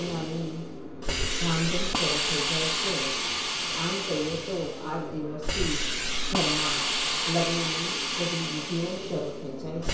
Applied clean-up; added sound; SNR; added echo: none; Hiss; -2 dB; reverberation time 0.6 s.